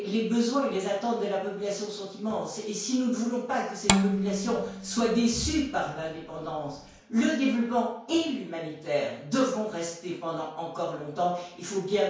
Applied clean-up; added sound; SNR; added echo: none; Bowed string instrument; 2 dB; reverberation time 0.5 s.